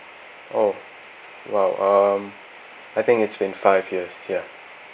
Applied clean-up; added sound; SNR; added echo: none; none; none; none.